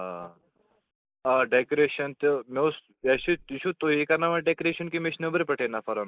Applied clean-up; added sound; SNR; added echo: neural mask model Resemble Enhance denoiser.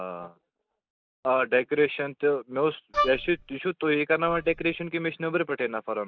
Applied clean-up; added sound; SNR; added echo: neural mask model DeepFilterNet 3.